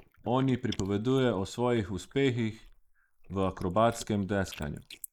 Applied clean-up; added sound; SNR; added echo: neural mask model Resemble Enhance denoiser.